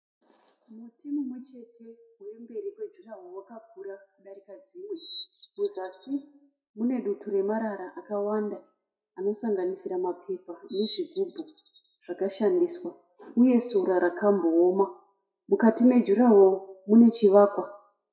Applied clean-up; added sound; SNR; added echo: classical method WPE with log-MMSE.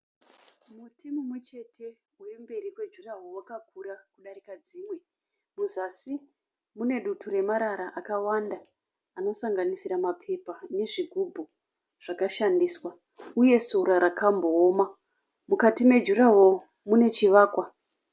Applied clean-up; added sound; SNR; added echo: none; none; none; none.